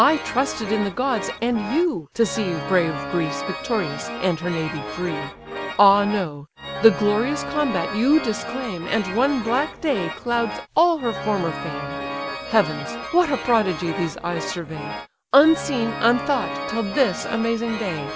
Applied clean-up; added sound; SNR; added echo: none; Organ; 8 dB; none.